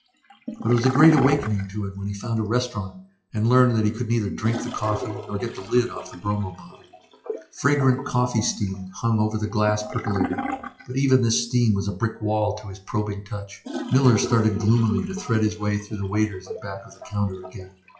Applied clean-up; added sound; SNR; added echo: classical method WPE with log-MMSE.